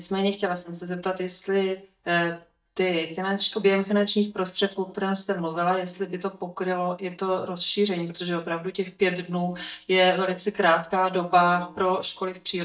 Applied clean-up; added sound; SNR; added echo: neural mask model DeepFilterNet 3.